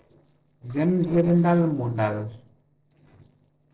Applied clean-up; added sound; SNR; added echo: neural separator model SepFormer DNS4.